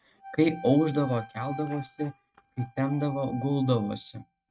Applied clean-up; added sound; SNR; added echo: neural mask model RNNoise.